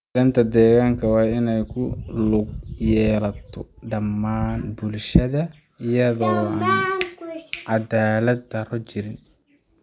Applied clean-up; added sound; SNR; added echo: none; none; none; none.